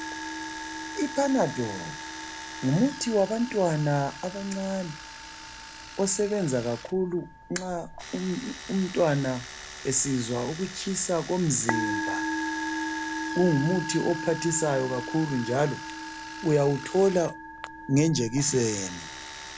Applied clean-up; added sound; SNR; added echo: none; Domestic sounds, home sounds + Musical instrument; 8 dB; none.